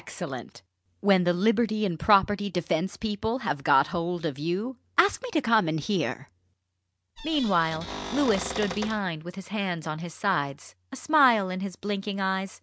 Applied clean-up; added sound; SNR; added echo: none; Cupboard open or close / Door; 9 dB; none.